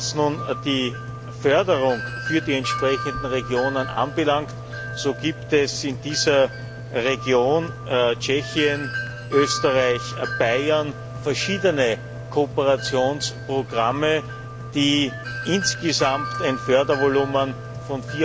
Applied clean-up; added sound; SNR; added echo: none; Engine + Wind chime; 8 dB; none.